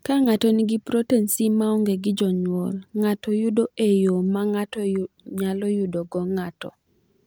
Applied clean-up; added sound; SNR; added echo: none; none; none; none.